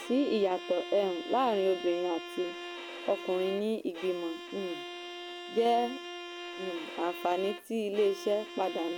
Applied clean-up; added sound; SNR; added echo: none; Bowed string instrument; 11 dB; none.